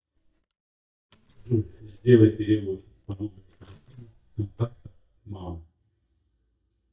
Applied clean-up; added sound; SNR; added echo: neural mask model DeepFilterNet 3.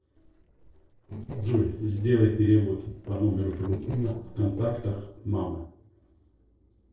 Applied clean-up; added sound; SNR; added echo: neural separator model SepFormer DNS4.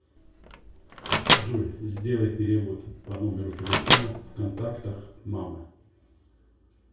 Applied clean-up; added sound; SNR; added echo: none; Microwave oven; -3 dB; reverberation time 0.6 s.